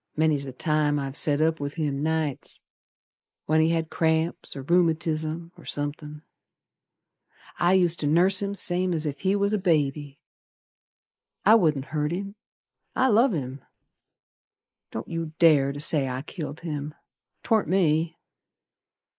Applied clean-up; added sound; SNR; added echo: neural mask model Resemble Enhance denoiser.